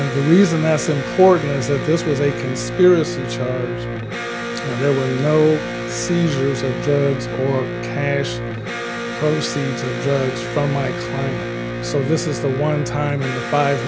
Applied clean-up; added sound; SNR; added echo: none; Electric guitar; 5 dB; none.